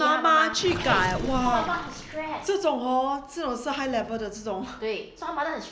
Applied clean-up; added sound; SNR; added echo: none; Gurgling; 12 dB; none.